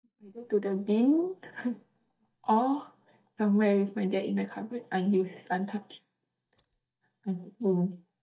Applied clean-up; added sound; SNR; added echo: neural mask model DeepFilterNet 3.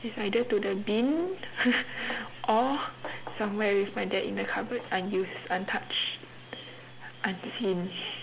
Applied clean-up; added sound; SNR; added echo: none; none; none; none.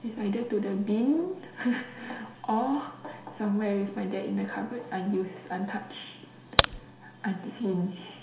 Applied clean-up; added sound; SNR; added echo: none; Crack; -5 dB; reverberation time 0.7 s.